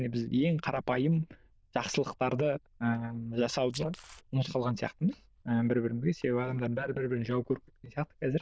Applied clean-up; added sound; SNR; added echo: neural diffusion model UNIVERSE++.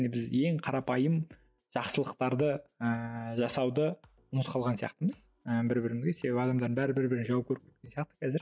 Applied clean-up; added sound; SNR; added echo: none; none; none; none.